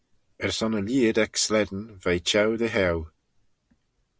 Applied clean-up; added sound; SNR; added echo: none; none; none; none.